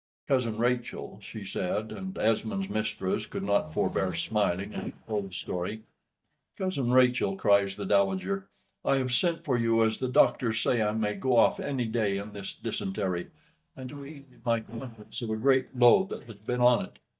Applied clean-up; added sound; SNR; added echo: neural mask model DeepFilterNet 3.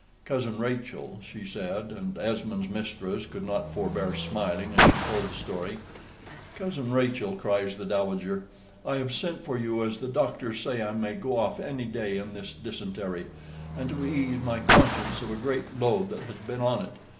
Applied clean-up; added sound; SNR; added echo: none; Car; 2 dB; reverberation time 2.5 s.